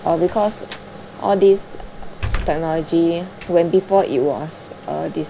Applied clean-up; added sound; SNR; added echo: none; Slam; 12 dB; none.